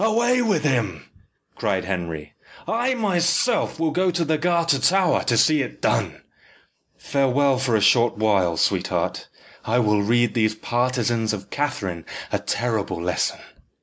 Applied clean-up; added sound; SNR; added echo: none; none; none; none.